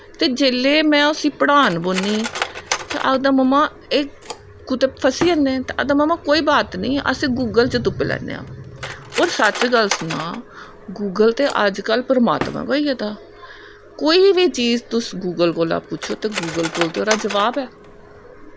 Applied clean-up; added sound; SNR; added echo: none; Cutlery, silverware; 13 dB; none.